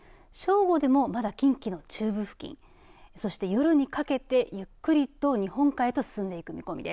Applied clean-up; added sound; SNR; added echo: none; none; none; none.